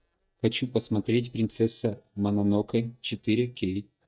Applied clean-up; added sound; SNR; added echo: neural mask model DeepFilterNet 3.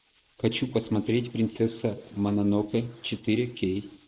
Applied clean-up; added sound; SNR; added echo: neural mask model Resemble Enhance denoiser.